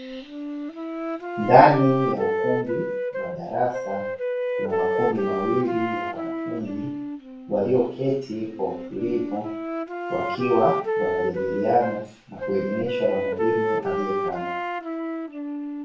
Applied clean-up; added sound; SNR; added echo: none; Wind instrument, woodwind instrument; 2 dB; reverberation time 0.3 s.